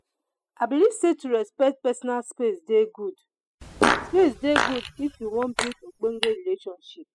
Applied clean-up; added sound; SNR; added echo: classical method spectral subtraction.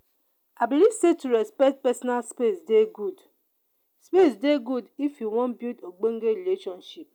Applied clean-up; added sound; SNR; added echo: none; none; none; none.